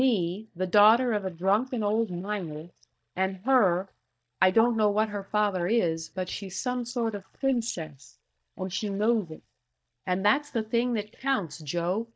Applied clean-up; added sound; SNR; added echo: neural mask model DeepFilterNet 3.